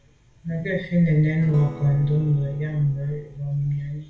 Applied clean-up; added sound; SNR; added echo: none; Acoustic guitar / Strum; 17 dB; reverberation time 0.3 s.